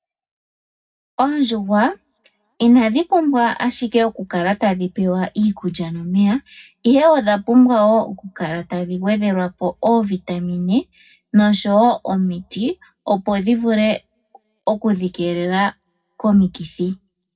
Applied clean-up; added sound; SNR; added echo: none; none; none; reverberation time 0.3 s.